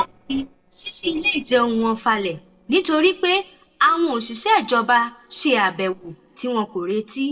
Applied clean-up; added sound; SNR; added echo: neural separator model SepFormer DNS4.